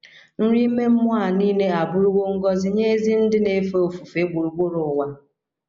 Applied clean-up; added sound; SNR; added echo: none; none; none; none.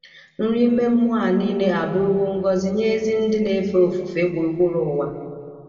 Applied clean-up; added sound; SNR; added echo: none; none; none; reverberation time 1.9 s.